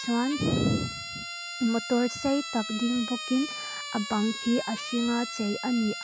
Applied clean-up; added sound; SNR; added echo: none; Siren; 8 dB; none.